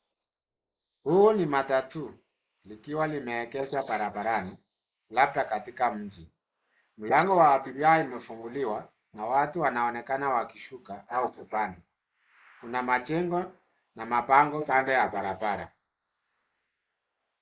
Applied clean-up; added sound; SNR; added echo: neural mask model Resemble Enhance denoiser.